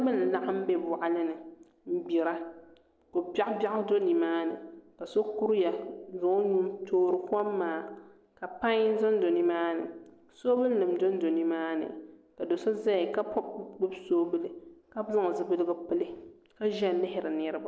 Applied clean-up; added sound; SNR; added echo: none; none; none; none.